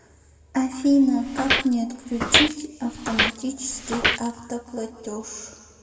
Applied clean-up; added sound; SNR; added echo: none; Walk, footsteps; 0 dB; reverberation time 1.6 s.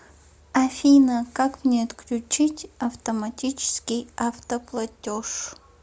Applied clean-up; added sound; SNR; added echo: none; none; none; none.